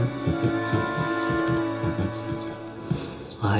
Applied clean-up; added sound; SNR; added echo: none; Wind instrument, woodwind instrument; 7 dB; reverberation time 0.2 s.